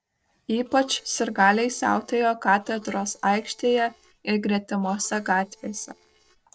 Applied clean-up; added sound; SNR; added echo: neural separator model SepFormer DNS4.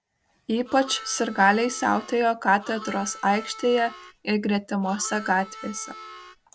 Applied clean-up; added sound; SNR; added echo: none; Harmonica; 16 dB; none.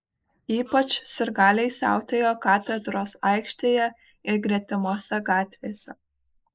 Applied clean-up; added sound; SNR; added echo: neural mask model Resemble Enhance denoiser.